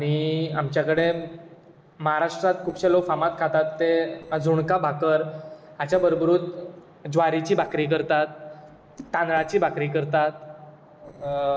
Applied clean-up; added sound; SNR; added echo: neural separator model SepFormer DNS4.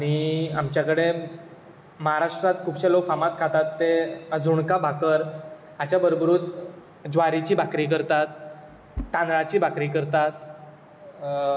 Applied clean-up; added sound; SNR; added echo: none; none; none; none.